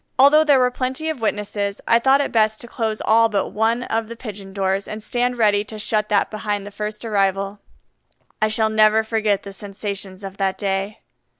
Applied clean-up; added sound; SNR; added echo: none; none; none; none.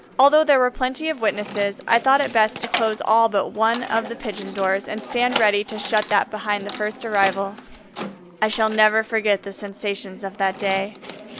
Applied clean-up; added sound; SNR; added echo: none; Keys jangling; 11 dB; none.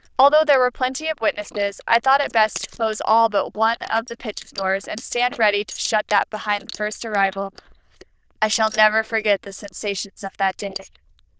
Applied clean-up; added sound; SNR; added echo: neural diffusion model UNIVERSE++.